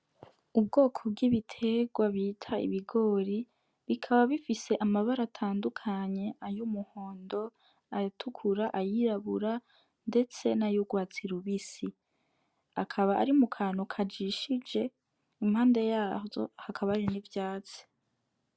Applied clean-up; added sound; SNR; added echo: none; none; none; none.